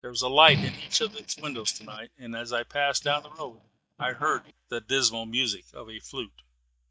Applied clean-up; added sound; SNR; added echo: neural mask model DeepFilterNet 3.